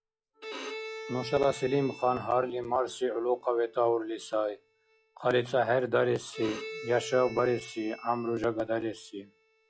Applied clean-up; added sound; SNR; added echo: classical method log-MMSE.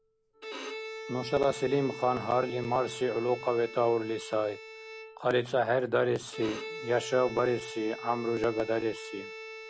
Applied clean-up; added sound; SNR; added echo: none; Bowed string instrument; 12 dB; none.